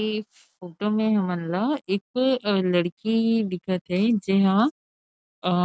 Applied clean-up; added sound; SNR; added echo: none; none; none; none.